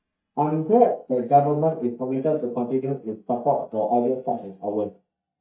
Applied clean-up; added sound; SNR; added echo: neural mask model DeepFilterNet 3.